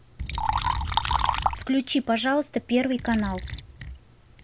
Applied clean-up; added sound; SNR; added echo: none; Liquid; 2 dB; none.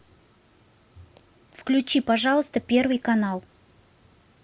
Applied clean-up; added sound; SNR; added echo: none; none; none; none.